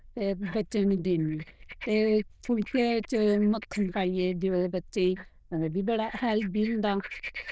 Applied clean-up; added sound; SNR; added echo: neural diffusion model UNIVERSE++.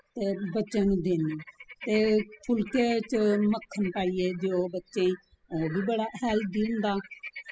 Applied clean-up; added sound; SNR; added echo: classical method spectral subtraction.